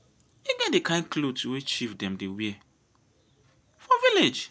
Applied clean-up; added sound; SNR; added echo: none; none; none; none.